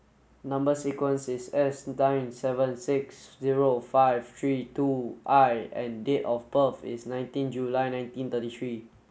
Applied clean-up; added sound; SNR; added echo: none; none; none; none.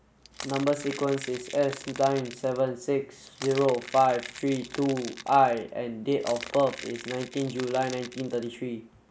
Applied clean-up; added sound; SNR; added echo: none; Crackle / Crushing; 15 dB; none.